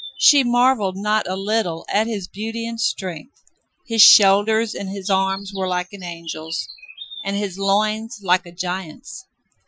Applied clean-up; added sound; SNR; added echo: classical method Wiener filter.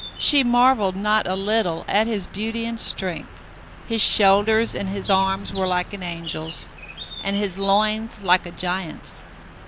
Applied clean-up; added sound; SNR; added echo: none; Accelerating, revving, vroom / Car + Bird; 16 dB; none.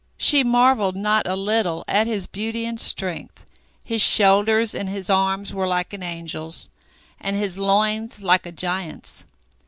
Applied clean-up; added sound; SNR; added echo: none; none; none; none.